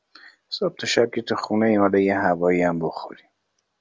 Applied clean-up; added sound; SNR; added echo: none; none; none; none.